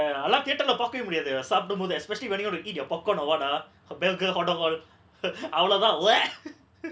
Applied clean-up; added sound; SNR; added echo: none; none; none; none.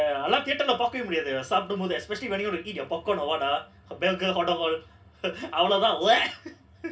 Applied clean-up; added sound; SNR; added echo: none; none; none; reverberation time 0.4 s.